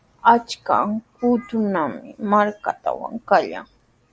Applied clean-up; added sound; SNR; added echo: none; none; none; none.